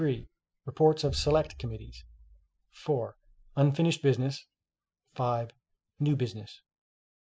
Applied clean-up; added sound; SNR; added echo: classical method spectral subtraction.